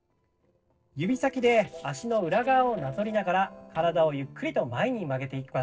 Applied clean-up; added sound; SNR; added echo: neural separator model SepFormer DNS4.